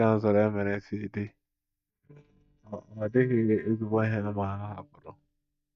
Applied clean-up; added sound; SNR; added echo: neural mask model DeepFilterNet 3.